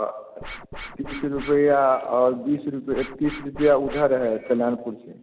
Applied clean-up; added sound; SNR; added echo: none; Scratching (performance technique); 16 dB; none.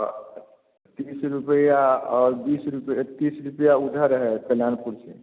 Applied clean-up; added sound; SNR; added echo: none; none; none; none.